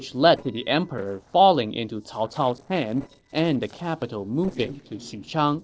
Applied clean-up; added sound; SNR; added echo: neural separator model SepFormer DNS4.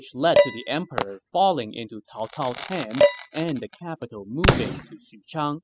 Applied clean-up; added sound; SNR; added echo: classical method spectral subtraction.